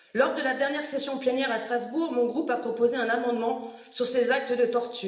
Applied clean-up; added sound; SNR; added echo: none; none; none; reverberation time 0.8 s.